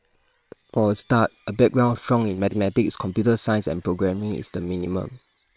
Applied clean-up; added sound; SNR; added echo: neural separator model SepFormer WHAM!.